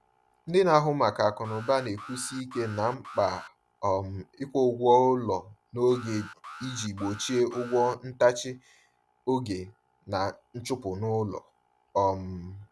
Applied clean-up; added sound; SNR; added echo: none; Alarm; 18 dB; none.